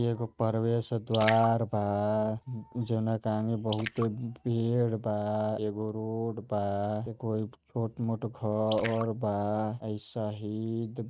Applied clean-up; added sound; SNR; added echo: neural mask model RNNoise.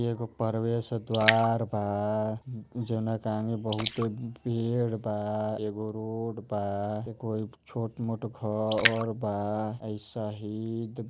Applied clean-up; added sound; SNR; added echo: neural mask model Resemble Enhance denoiser.